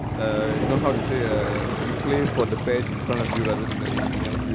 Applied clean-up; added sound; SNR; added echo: none; Waves, surf; -1 dB; none.